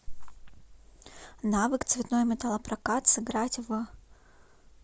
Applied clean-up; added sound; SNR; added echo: none; none; none; none.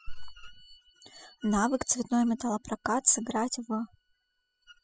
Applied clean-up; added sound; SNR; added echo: classical method spectral subtraction.